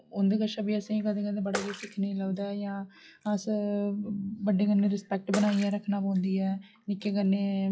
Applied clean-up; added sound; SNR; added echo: classical method log-MMSE.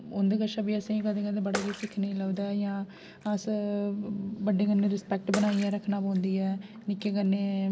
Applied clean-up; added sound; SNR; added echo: none; Bathtub (filling or washing) / Water / Splash, splatter; 15 dB; none.